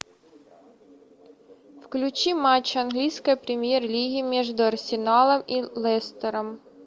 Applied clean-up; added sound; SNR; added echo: none; none; none; none.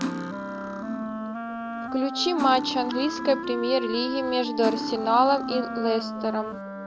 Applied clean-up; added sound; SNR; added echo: none; Cutlery, silverware + Wind instrument, woodwind instrument; 5 dB; none.